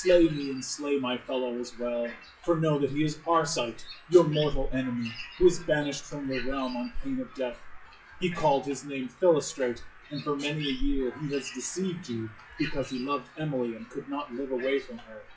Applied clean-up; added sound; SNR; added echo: classical method WPE with log-MMSE.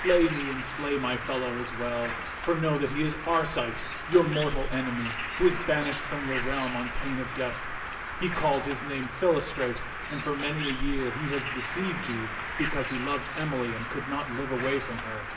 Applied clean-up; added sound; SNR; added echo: none; Bird; 5 dB; reverberation time 0.8 s.